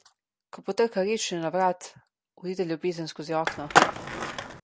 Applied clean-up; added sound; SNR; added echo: none; Skateboard; -5 dB; none.